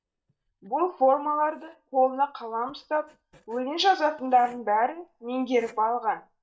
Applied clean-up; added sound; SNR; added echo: neural mask model DeepFilterNet 3.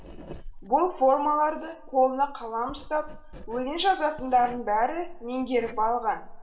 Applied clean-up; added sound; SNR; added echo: none; Writing; 14 dB; reverberation time 1.7 s.